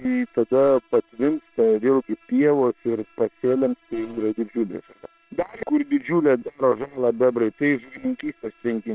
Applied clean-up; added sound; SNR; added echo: neural separator model SepFormer WHAM!.